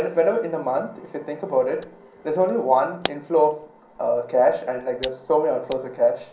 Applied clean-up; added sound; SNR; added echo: none; Camera; 19 dB; reverberation time 0.6 s.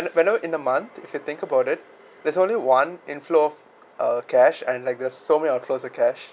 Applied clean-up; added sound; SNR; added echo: none; none; none; none.